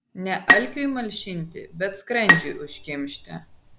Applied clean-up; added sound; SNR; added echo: none; Bowed string instrument; -3 dB; none.